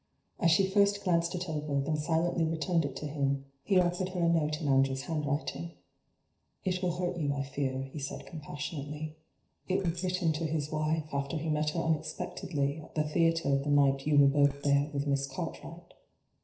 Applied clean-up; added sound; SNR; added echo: neural separator model SepFormer DNS4.